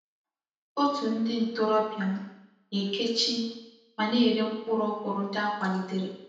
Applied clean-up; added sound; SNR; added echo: none; none; none; reverberation time 0.9 s.